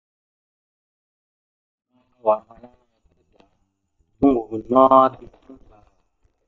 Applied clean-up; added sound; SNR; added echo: neural mask model DeepFilterNet 3.